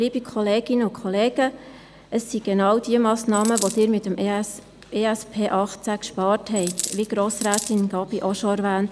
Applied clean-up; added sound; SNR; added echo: none; Coin (dropping); 4 dB; none.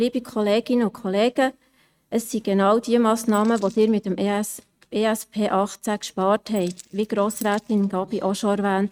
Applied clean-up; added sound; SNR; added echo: neural mask model RNNoise.